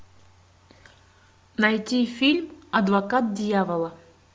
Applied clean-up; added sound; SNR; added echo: none; none; none; none.